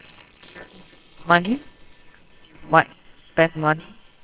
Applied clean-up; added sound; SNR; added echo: neural separator model SepFormer WHAMR!.